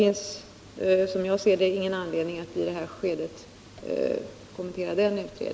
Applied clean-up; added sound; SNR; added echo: none; none; none; none.